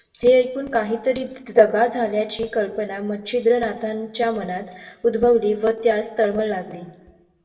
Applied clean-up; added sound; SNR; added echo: none; none; none; reverberation time 0.9 s.